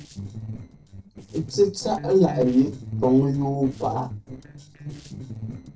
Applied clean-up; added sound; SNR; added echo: neural separator model SepFormer DNS4.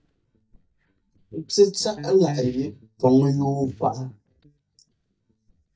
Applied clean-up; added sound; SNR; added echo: neural mask model DeepFilterNet 3.